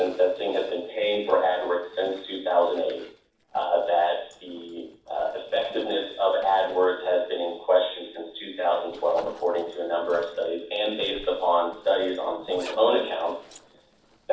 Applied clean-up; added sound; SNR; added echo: neural separator model SepFormer DNS4.